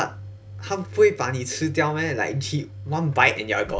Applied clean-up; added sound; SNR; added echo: none; Slam / Engine; 14 dB; none.